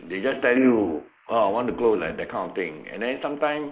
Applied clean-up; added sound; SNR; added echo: neural mask model Resemble Enhance denoiser.